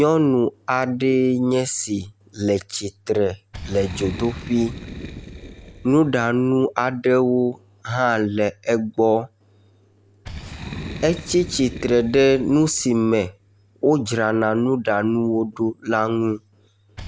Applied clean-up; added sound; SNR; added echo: none; Boom; 18 dB; none.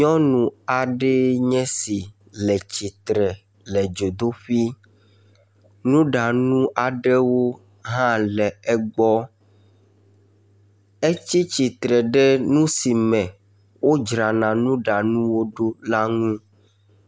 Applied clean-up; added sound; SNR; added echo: none; none; none; none.